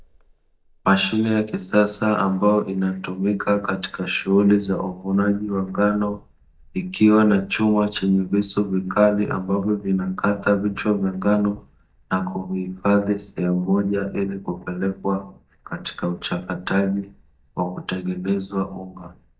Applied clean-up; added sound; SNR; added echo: neural mask model DeepFilterNet 3.